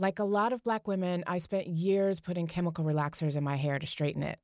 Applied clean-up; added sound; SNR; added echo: none; none; none; none.